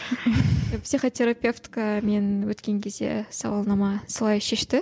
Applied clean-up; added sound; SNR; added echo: none; none; none; none.